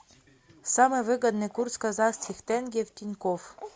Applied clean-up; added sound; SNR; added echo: none; none; none; none.